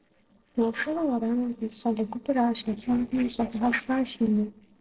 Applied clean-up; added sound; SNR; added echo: neural separator model SepFormer DNS4.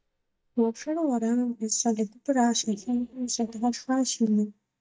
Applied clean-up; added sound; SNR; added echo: neural mask model DeepFilterNet 3.